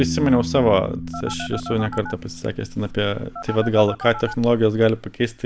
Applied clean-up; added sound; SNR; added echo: none; Telephone + Piano; 11 dB; none.